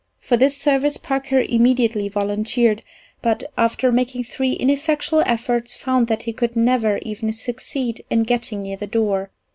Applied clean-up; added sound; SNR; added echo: none; none; none; none.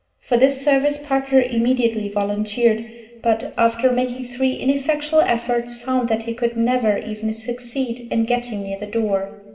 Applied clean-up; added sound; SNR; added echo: none; none; none; reverberation time 0.8 s.